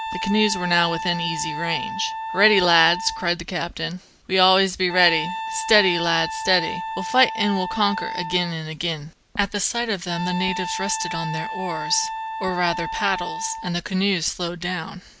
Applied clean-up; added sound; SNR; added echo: none; Wind instrument, woodwind instrument; 8 dB; none.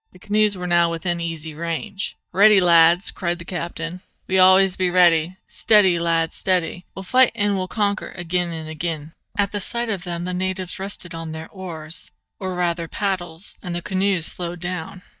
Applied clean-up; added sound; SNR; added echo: neural mask model DeepFilterNet 3.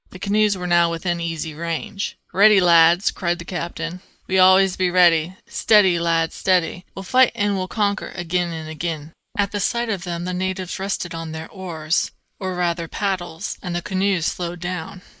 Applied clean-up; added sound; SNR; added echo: neural mask model Resemble Enhance denoiser.